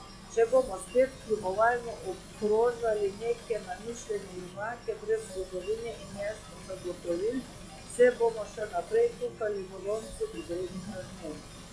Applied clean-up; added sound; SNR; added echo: classical method log-MMSE.